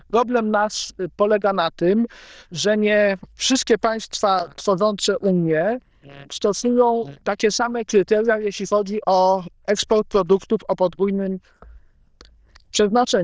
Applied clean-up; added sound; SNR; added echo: neural diffusion model UNIVERSE++.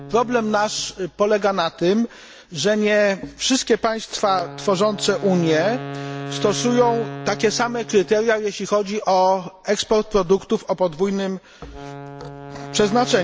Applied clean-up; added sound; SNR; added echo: none; Wind instrument, woodwind instrument; 15 dB; none.